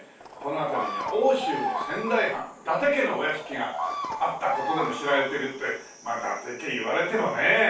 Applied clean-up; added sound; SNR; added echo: none; Bird vocalization, bird call, bird song; 6 dB; reverberation time 0.3 s.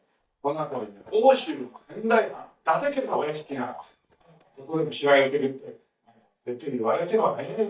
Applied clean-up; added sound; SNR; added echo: neural mask model DeepFilterNet 3.